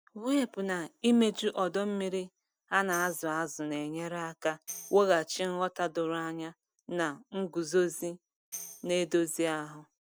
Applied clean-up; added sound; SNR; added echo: none; Tambourine; 18 dB; none.